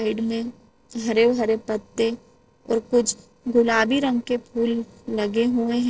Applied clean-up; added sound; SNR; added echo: neural separator model SepFormer DNS4.